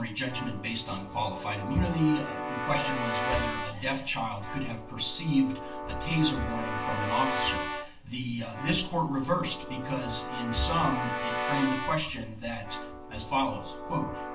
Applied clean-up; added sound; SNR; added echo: none; Keyboard (musical) / Brass instrument; 5 dB; reverberation time 0.3 s.